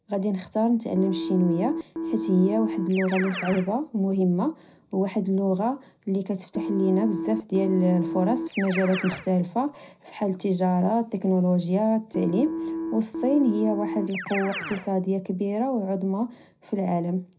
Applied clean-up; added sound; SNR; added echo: none; Keyboard (musical); 9 dB; reverberation time 0.3 s.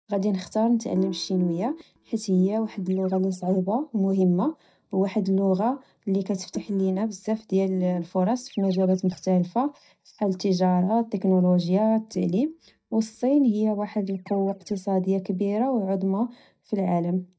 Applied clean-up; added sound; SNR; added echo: neural mask model DeepFilterNet 3.